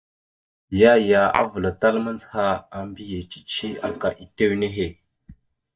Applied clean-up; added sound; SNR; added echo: neural mask model DeepFilterNet 3.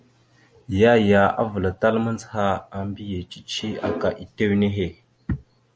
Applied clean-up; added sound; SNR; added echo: none; none; none; none.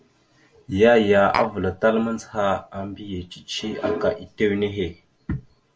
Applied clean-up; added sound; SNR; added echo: none; Tap; 3 dB; reverberation time 0.2 s.